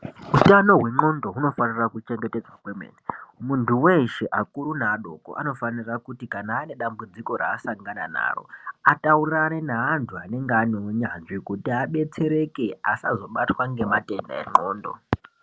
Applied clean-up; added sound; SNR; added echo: none; none; none; none.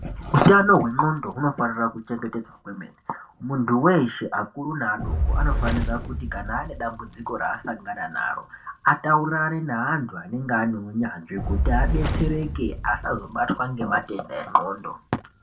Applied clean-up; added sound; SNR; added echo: none; Fire; 6 dB; reverberation time 0.2 s.